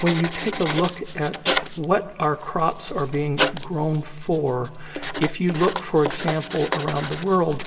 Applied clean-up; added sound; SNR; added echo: none; Writing; 7 dB; reverberation time 2.6 s.